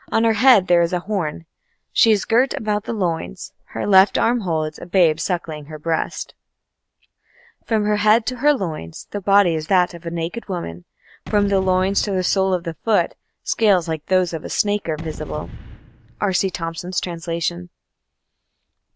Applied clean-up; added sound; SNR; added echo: none; Gunshot, gunfire / Boom; 16 dB; none.